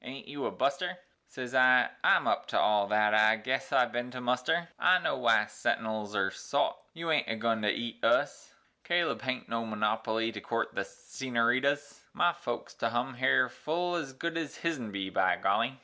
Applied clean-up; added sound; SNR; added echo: none; none; none; none.